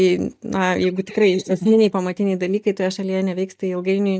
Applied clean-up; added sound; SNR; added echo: neural mask model DeepFilterNet 3.